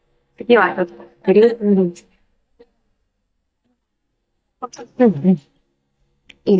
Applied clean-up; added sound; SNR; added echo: neural mask model DeepFilterNet 3.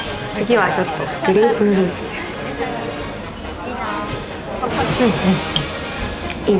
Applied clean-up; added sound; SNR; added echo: none; none; none; none.